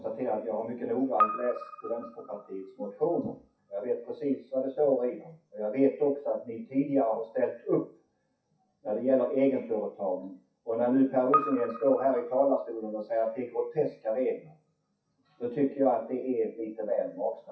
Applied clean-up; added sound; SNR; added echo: classical method WPE with log-MMSE.